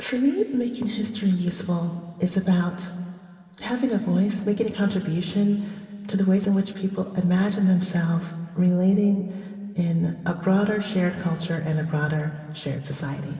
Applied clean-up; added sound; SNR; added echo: none; none; none; reverberation time 2.8 s.